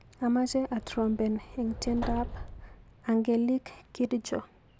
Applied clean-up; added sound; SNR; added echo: none; Subway, metro, underground; 10 dB; none.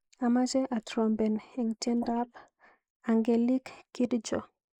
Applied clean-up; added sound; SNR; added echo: neural mask model Resemble Enhance denoiser.